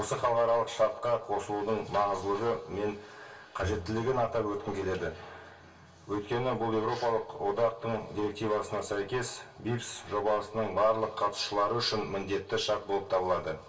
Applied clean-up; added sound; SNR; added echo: none; Bowed string instrument; 15 dB; reverberation time 0.2 s.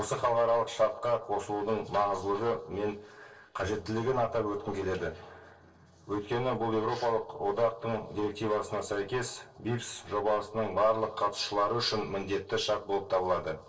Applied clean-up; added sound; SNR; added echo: neural separator model SepFormer DNS4.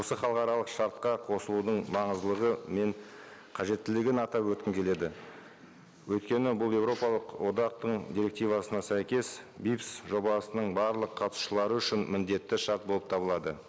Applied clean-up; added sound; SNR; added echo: none; none; none; none.